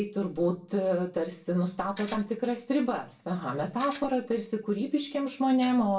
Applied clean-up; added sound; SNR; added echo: none; Tools; 17 dB; reverberation time 0.3 s.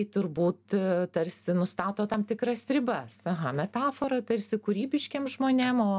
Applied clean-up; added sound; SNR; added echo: none; none; none; none.